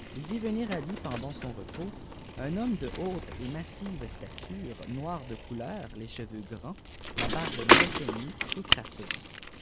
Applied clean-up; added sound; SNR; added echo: none; Bicycle; -4 dB; none.